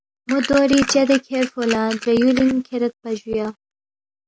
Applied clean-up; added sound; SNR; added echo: none; none; none; none.